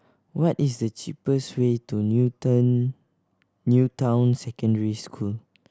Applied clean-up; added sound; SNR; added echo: none; none; none; none.